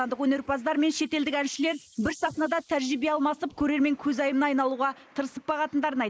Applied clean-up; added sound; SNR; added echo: neural mask model Resemble Enhance denoiser.